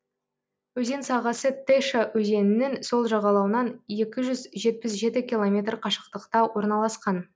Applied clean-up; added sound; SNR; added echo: none; none; none; none.